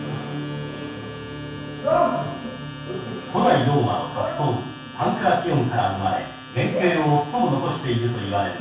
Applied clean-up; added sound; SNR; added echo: none; Domestic sounds, home sounds; 16 dB; reverberation time 0.6 s.